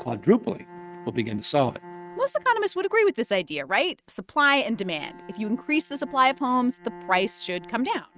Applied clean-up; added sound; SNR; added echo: neural mask model RNNoise.